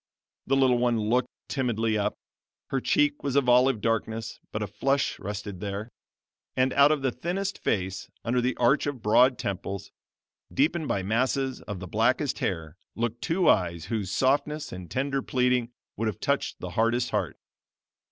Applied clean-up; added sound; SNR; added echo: none; none; none; none.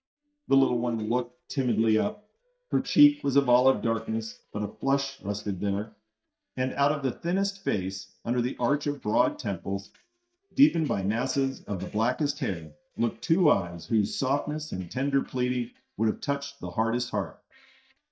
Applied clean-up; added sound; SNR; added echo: neural mask model DeepFilterNet 3.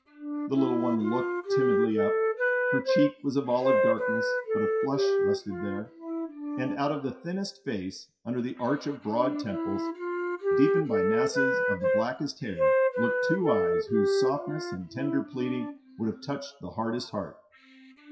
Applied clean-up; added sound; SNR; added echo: classical method WPE with log-MMSE.